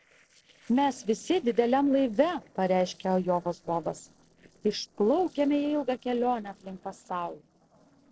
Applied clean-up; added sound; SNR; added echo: neural separator model SepFormer DNS4.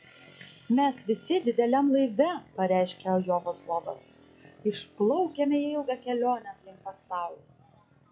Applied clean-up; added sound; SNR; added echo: classical method log-MMSE.